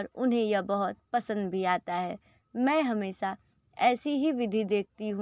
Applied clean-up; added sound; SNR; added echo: none; none; none; none.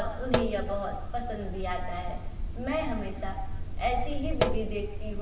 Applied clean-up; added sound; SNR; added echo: none; Sink (filling or washing); -3 dB; reverberation time 1.0 s.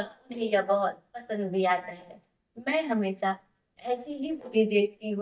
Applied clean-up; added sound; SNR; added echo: neural mask model DeepFilterNet 3.